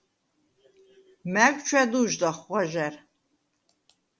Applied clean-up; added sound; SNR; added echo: none; none; none; none.